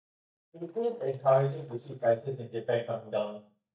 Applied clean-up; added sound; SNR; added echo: neural mask model DeepFilterNet 3.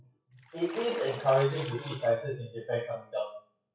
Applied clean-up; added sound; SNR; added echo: classical method WPE with log-MMSE.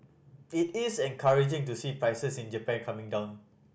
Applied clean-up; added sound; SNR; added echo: none; none; none; none.